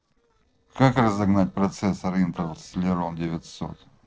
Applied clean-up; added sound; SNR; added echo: neural separator model SepFormer DNS4.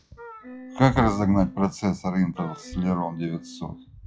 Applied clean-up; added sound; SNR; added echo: classical method log-MMSE.